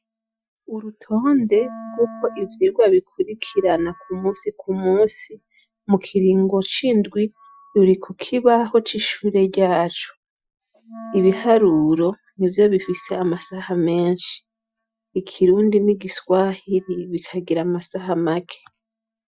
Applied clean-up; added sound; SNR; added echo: classical method Wiener filter.